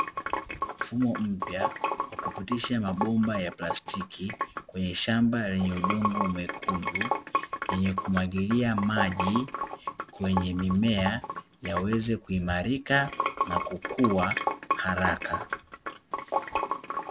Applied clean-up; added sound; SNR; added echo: none; Sink (filling or washing) / Water; 4 dB; none.